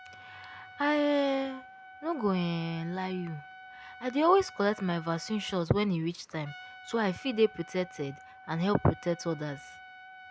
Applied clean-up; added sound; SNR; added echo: none; Trumpet; 19 dB; none.